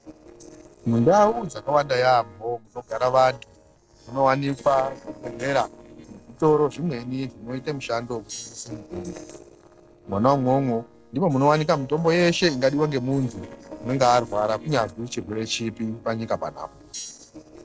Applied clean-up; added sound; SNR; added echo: neural separator model SepFormer DNS4.